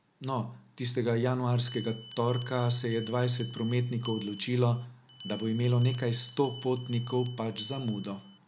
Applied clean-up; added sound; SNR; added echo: none; Bell; 13 dB; none.